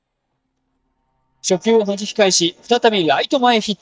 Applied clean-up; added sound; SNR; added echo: neural mask model DeepFilterNet 3.